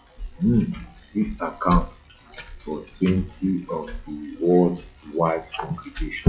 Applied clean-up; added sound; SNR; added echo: classical method log-MMSE.